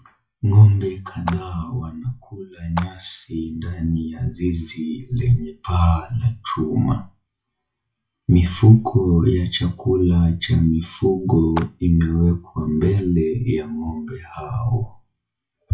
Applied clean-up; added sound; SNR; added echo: classical method WPE with log-MMSE.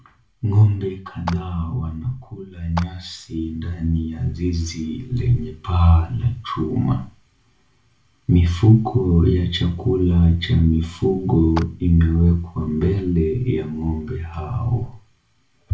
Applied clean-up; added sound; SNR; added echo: none; Clapping; 19 dB; reverberation time 0.4 s.